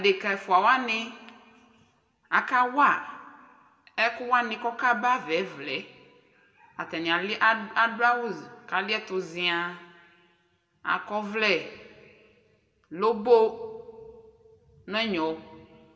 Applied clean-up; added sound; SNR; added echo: none; none; none; reverberation time 1.1 s.